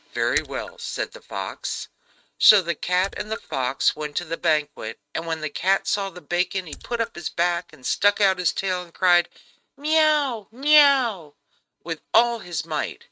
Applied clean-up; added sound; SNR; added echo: neural mask model RNNoise.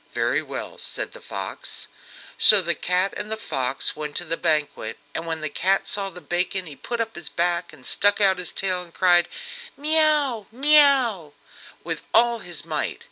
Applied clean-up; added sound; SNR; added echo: none; none; none; none.